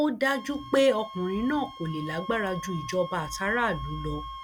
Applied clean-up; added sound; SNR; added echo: none; Wind instrument, woodwind instrument; 13 dB; none.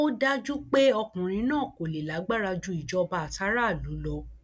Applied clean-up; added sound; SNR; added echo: none; none; none; none.